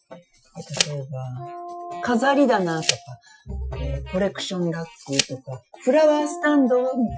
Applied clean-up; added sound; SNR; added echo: classical method Wiener filter.